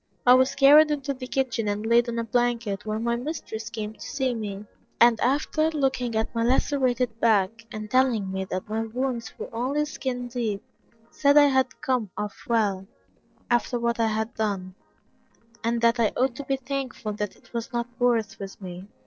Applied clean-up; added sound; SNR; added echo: neural separator model SepFormer DNS4.